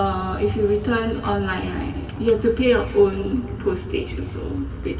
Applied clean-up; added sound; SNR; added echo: none; Musical instrument; 17 dB; reverberation time 1.8 s.